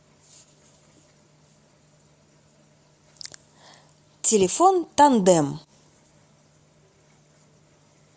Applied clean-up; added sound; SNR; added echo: none; none; none; none.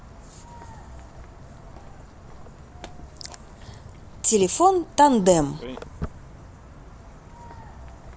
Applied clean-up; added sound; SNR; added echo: none; Walk, footsteps; 14 dB; none.